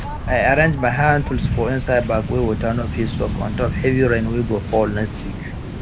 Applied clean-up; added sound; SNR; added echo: none; Waves, surf; 5 dB; none.